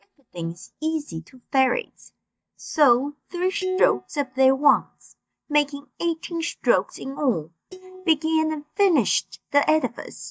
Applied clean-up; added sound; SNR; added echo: neural mask model DeepFilterNet 3.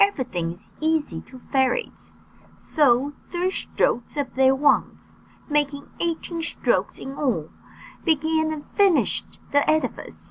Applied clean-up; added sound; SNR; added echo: none; none; none; none.